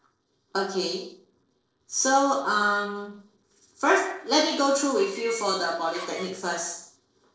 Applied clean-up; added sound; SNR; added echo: neural separator model SepFormer DNS4.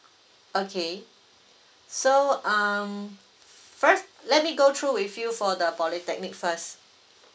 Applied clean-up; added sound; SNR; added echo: none; none; none; none.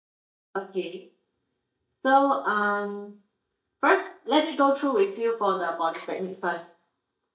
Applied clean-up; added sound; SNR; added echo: neural mask model DeepFilterNet 3.